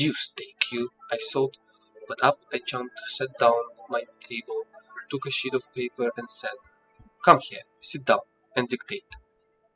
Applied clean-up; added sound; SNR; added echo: classical method spectral subtraction.